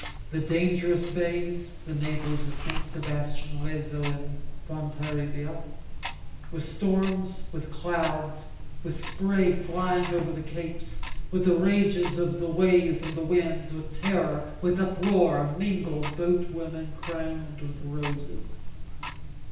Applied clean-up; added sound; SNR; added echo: none; Tick-tock; 4 dB; reverberation time 0.9 s.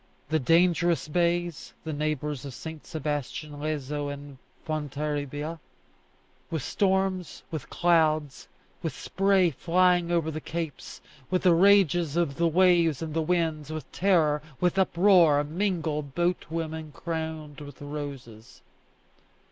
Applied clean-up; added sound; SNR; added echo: none; none; none; none.